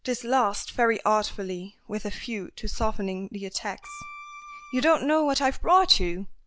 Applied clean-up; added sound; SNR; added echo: none; Bowed string instrument; 16 dB; none.